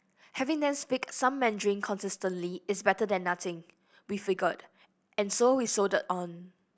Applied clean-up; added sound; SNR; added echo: none; none; none; none.